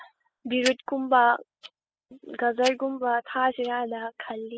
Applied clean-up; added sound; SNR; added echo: classical method spectral subtraction.